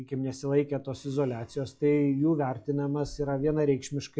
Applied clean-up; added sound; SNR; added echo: classical method log-MMSE.